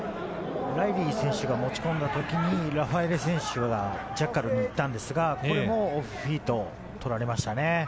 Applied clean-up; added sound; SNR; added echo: none; none; none; none.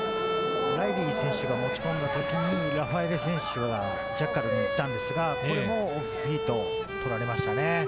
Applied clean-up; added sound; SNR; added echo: none; Bowed string instrument; 2 dB; none.